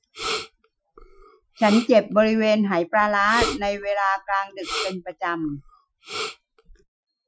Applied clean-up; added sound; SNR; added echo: classical method Wiener filter.